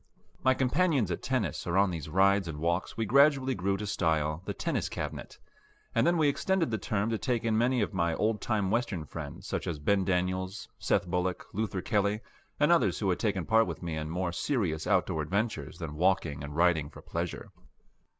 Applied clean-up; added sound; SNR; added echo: none; none; none; none.